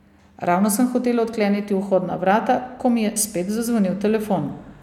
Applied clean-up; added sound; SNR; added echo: none; none; none; none.